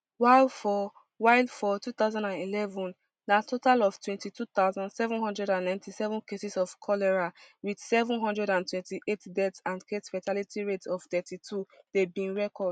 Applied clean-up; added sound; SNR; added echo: none; none; none; none.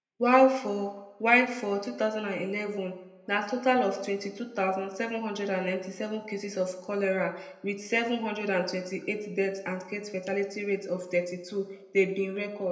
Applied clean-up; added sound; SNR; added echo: none; none; none; reverberation time 0.7 s.